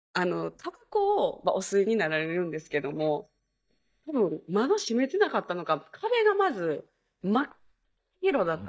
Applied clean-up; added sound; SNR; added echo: neural mask model DeepFilterNet 3.